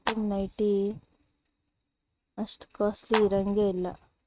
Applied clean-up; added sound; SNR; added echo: neural mask model RNNoise.